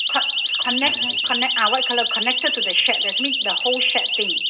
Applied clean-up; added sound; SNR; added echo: none; Siren; -3 dB; reverberation time 0.2 s.